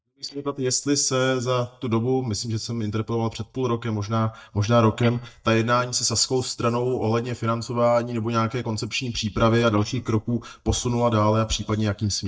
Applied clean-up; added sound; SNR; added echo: neural mask model DeepFilterNet 3.